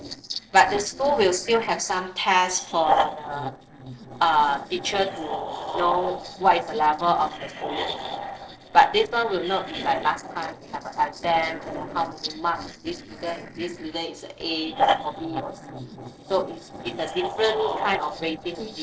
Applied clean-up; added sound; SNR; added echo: neural separator model SepFormer DNS4.